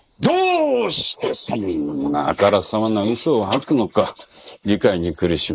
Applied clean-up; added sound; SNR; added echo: neural mask model Resemble Enhance denoiser.